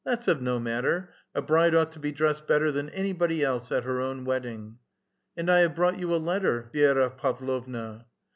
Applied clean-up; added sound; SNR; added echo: none; none; none; none.